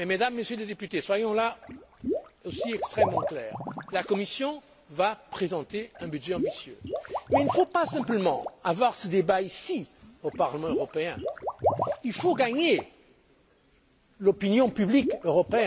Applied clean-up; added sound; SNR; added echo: none; Water / Liquid; 6 dB; none.